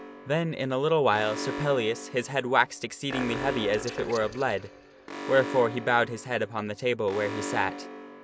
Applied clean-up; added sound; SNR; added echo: none; Alarm; 10 dB; none.